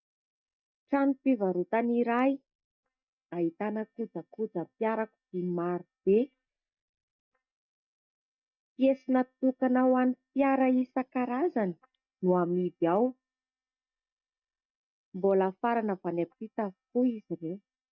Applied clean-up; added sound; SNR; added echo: neural mask model DeepFilterNet 3.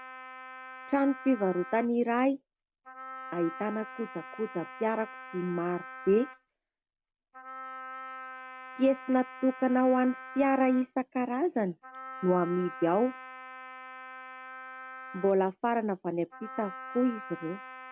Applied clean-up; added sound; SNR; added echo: none; Wind instrument, woodwind instrument; 14 dB; none.